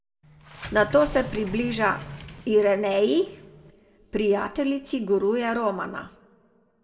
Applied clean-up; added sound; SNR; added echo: none; Sliding door; 16 dB; reverberation time 0.3 s.